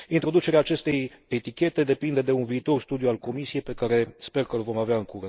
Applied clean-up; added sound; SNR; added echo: neural mask model Resemble Enhance denoiser.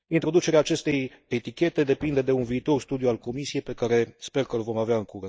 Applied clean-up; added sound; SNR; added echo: neural mask model DeepFilterNet 3.